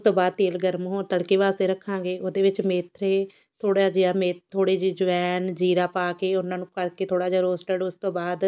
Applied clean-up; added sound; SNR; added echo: none; none; none; none.